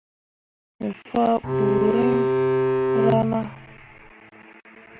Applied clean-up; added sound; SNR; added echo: none; Bowed string instrument; -4 dB; none.